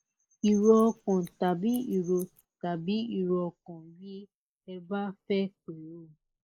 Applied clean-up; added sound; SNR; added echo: neural mask model Resemble Enhance denoiser.